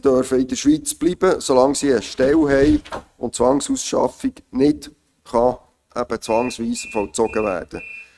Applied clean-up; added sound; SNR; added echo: neural mask model RNNoise.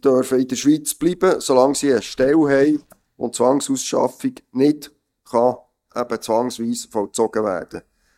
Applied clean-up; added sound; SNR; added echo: neural mask model DeepFilterNet 3.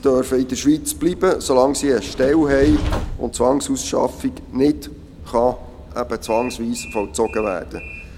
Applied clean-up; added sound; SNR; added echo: none; Train; 12 dB; none.